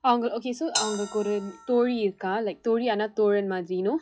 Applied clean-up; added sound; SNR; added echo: classical method log-MMSE.